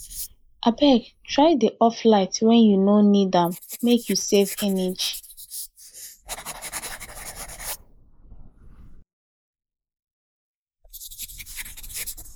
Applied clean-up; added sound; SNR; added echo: neural mask model Resemble Enhance denoiser.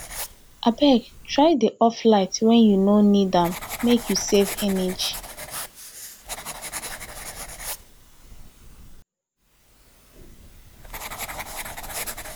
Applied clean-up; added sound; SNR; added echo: none; Writing; 13 dB; none.